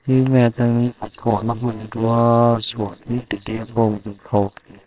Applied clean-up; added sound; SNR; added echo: neural separator model SepFormer WHAMR!.